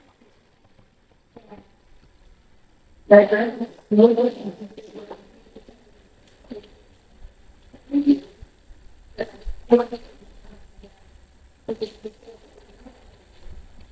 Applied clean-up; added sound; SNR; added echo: neural mask model DeepFilterNet 3.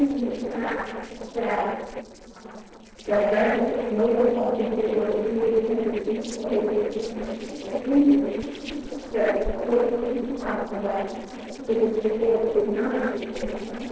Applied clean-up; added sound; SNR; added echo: neural separator model SepFormer DNS4.